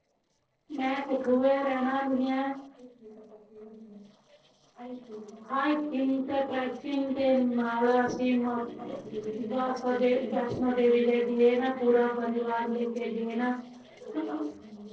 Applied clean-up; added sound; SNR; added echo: neural separator model SepFormer DNS4.